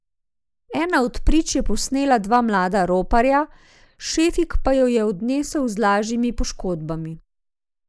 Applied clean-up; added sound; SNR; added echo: neural mask model Resemble Enhance denoiser.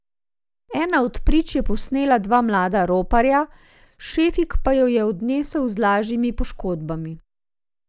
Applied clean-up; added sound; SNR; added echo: none; none; none; none.